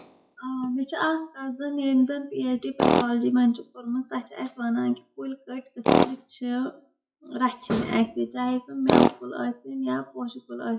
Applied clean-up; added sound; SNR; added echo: classical method WPE with log-MMSE.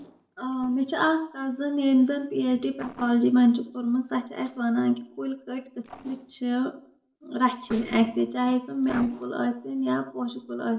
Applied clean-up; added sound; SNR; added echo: neural separator model SepFormer DNS4.